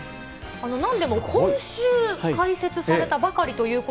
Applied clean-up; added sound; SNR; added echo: none; none; none; none.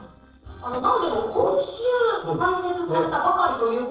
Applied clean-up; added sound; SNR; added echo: neural separator model SepFormer DNS4.